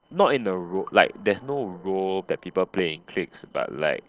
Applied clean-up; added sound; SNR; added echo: neural separator model SepFormer DNS4.